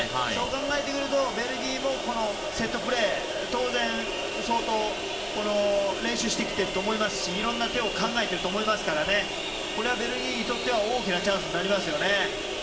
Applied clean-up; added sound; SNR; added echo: none; Water tap, faucet; 14 dB; reverberation time 0.8 s.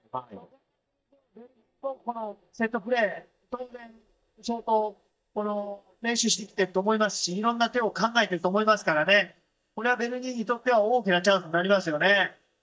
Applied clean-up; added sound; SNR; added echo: neural mask model DeepFilterNet 3.